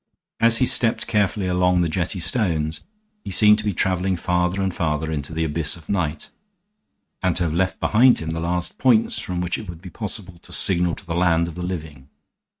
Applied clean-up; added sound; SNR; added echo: neural mask model RNNoise.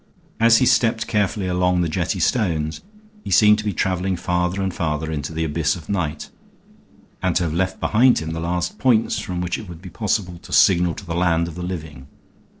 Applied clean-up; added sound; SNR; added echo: neural separator model SepFormer DNS4.